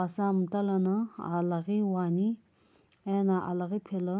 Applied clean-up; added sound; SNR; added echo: none; none; none; none.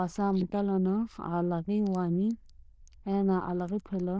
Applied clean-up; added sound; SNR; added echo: neural diffusion model UNIVERSE++.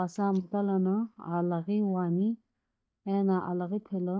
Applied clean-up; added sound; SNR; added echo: neural mask model DeepFilterNet 3.